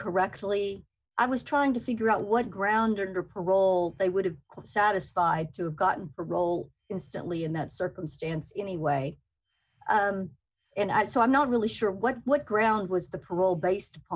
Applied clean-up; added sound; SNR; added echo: none; none; none; none.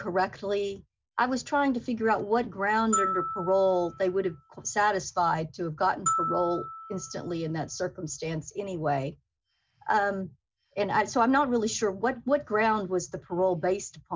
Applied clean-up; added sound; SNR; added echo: none; Glockenspiel; 7 dB; none.